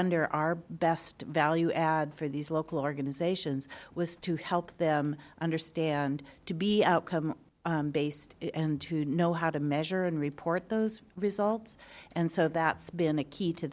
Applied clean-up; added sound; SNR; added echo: none; none; none; none.